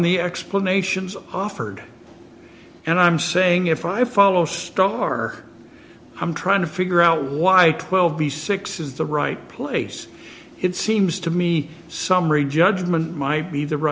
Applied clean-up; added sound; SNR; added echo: none; none; none; none.